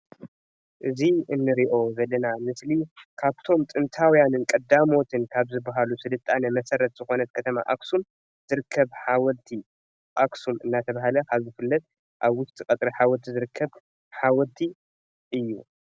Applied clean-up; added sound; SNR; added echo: none; none; none; none.